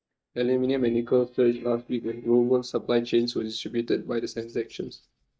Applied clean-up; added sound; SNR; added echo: neural mask model DeepFilterNet 3.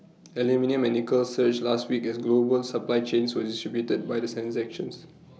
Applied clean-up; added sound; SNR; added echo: none; none; none; none.